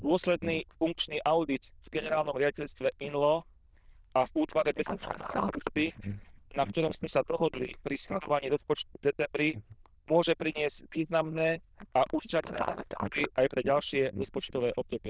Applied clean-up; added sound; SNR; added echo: neural diffusion model UNIVERSE++.